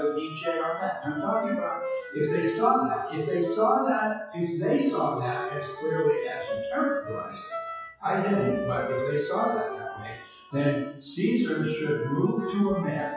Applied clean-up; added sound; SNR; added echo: classical method WPE with log-MMSE.